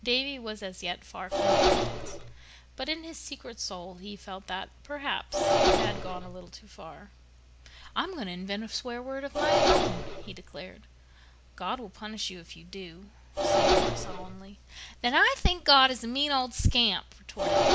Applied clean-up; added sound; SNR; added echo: none; Engine; -1 dB; none.